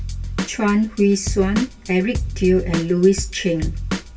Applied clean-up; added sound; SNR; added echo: none; Drum / Drum kit; 7 dB; reverberation time 0.2 s.